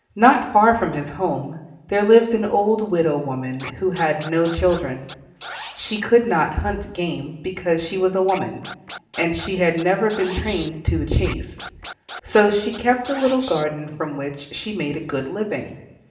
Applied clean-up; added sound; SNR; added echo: none; Scratching (performance technique); 15 dB; reverberation time 0.8 s.